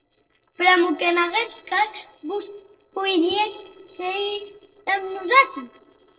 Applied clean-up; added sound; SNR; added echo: neural separator model SepFormer DNS4.